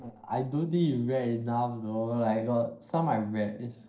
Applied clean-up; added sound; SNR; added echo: neural separator model SepFormer DNS4.